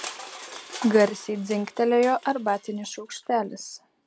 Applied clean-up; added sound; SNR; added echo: none; Crushing; 17 dB; none.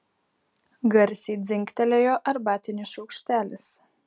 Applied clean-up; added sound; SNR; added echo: none; none; none; none.